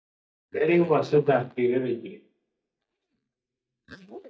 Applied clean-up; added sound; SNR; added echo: neural mask model DeepFilterNet 3.